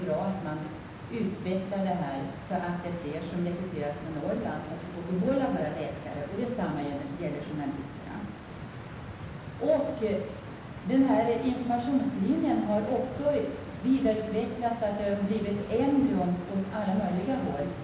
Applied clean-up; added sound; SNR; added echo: none; Stream; 11 dB; reverberation time 0.9 s.